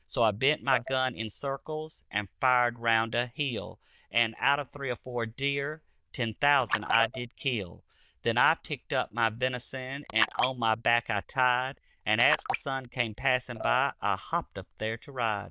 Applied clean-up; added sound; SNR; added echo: neural diffusion model UNIVERSE++.